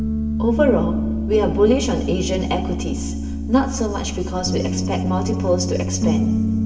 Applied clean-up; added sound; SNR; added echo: none; Piano; 1 dB; reverberation time 2.6 s.